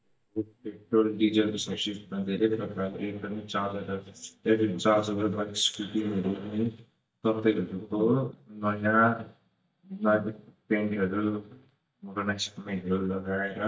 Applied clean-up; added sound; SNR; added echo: neural mask model DeepFilterNet 3.